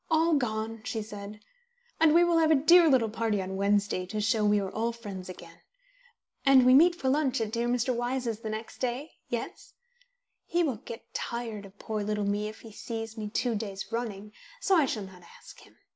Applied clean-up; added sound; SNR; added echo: none; none; none; none.